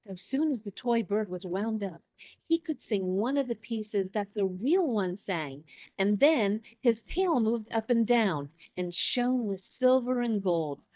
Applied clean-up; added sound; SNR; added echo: neural mask model DeepFilterNet 3.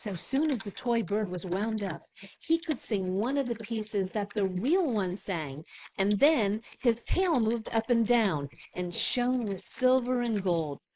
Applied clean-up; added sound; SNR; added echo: neural mask model Resemble Enhance denoiser.